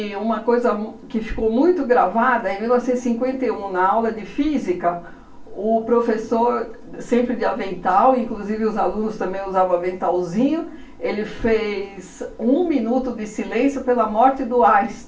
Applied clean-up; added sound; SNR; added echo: none; none; none; reverberation time 0.3 s.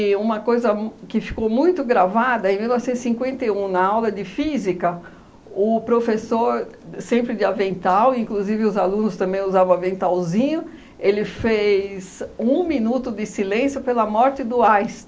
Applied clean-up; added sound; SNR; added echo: none; none; none; none.